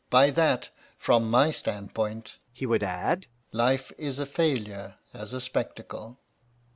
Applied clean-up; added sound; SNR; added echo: none; none; none; none.